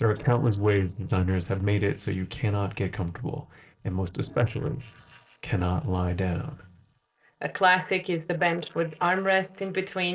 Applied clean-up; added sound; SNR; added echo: neural separator model SepFormer DNS4.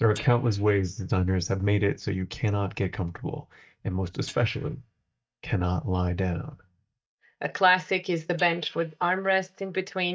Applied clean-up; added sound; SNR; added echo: neural mask model DeepFilterNet 3.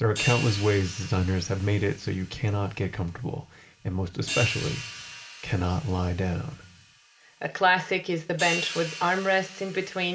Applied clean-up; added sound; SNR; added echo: none; Hi-hat; 11 dB; reverberation time 0.3 s.